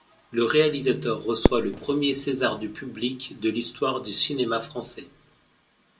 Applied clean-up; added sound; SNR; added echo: none; Fireworks; 8 dB; reverberation time 0.2 s.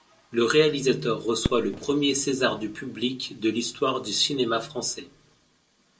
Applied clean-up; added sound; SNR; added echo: neural separator model SepFormer DNS4.